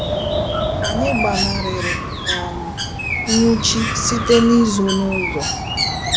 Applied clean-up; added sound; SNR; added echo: none; Wind + Bird; 1 dB; none.